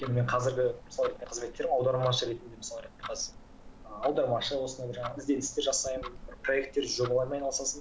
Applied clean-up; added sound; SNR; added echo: none; Tick-tock; 15 dB; none.